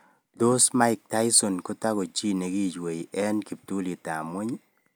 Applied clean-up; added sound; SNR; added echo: none; none; none; none.